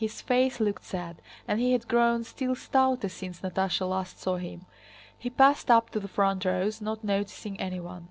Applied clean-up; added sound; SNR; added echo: none; none; none; none.